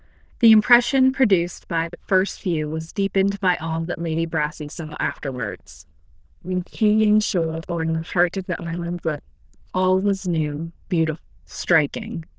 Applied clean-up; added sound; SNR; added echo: neural diffusion model UNIVERSE++.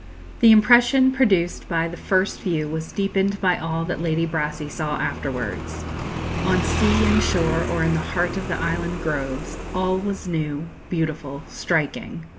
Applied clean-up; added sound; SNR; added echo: none; Motorcycle; 7 dB; none.